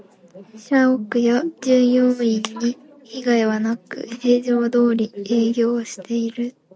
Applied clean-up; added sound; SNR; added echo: none; none; none; none.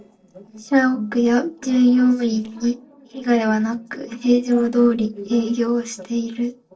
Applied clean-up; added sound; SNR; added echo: neural separator model SepFormer DNS4.